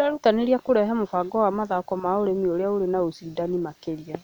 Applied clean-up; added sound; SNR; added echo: none; none; none; none.